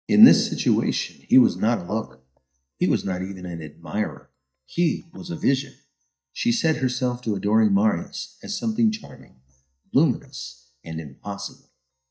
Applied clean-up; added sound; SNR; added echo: neural mask model DeepFilterNet 3.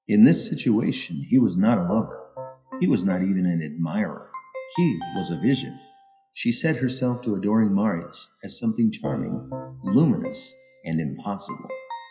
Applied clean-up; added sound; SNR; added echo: classical method WPE with log-MMSE.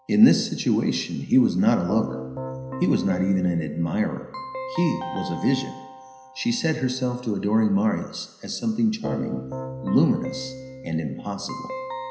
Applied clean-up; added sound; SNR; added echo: none; Keyboard (musical); 12 dB; reverberation time 0.9 s.